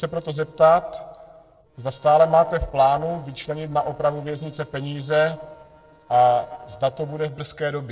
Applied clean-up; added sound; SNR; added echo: neural separator model SepFormer DNS4.